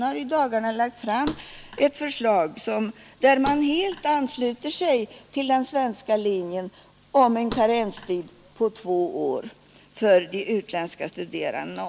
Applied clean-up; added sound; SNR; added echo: none; Thump, thud; 15 dB; none.